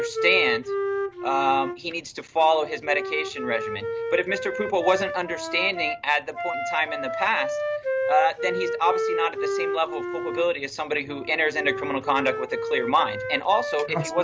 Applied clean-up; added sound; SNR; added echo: none; Wind instrument, woodwind instrument; 4 dB; none.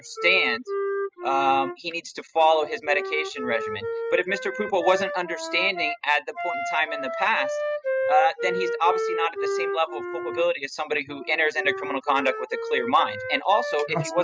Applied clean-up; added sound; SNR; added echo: classical method spectral subtraction.